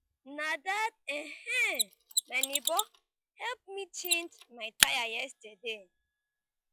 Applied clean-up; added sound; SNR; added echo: classical method log-MMSE.